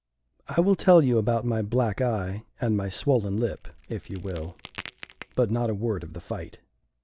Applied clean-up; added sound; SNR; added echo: none; Crack; 19 dB; none.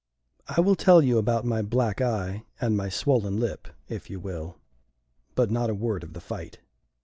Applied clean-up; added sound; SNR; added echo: none; none; none; none.